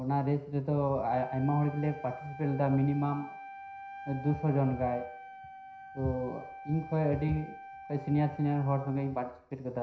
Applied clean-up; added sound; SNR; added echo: none; Wind instrument, woodwind instrument; 15 dB; reverberation time 0.5 s.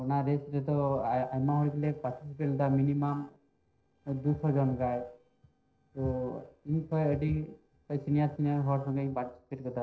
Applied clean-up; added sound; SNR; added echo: neural separator model SepFormer DNS4.